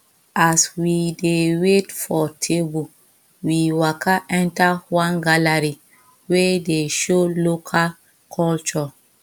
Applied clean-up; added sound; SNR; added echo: none; none; none; none.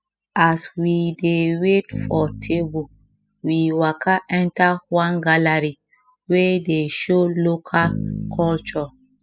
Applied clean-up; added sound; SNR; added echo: classical method spectral subtraction.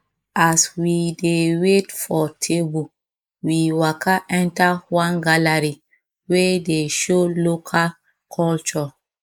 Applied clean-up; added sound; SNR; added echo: neural mask model Resemble Enhance denoiser.